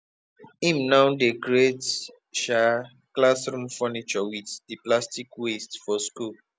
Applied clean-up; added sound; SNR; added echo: none; none; none; none.